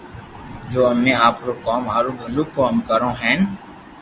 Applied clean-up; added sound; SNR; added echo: none; none; none; none.